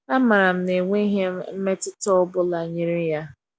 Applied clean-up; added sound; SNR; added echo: none; none; none; none.